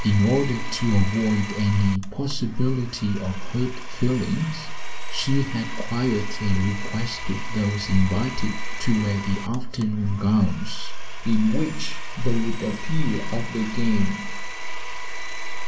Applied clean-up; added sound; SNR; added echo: none; Domestic sounds, home sounds; 15 dB; reverberation time 0.2 s.